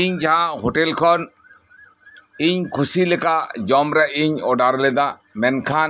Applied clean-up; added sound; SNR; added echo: none; none; none; none.